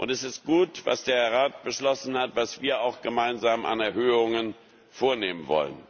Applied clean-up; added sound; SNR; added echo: none; none; none; none.